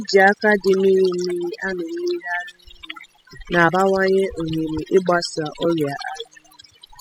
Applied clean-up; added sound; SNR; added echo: classical method spectral subtraction.